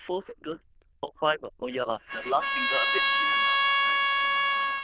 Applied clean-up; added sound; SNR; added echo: neural diffusion model UNIVERSE++.